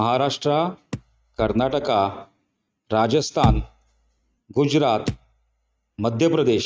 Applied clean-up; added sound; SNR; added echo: neural mask model RNNoise.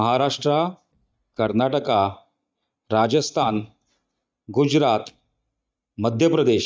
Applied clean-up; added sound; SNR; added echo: neural mask model DeepFilterNet 3.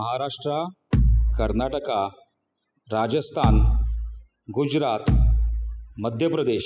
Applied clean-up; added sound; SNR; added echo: classical method spectral subtraction.